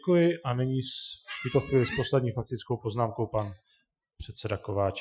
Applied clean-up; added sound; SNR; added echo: classical method Wiener filter.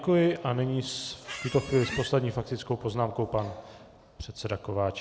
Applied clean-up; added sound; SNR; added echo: none; Squeak; 10 dB; none.